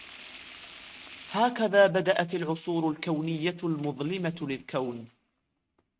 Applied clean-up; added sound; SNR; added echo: neural mask model RNNoise.